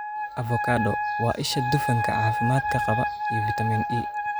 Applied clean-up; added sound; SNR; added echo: none; Wind instrument, woodwind instrument; 0 dB; none.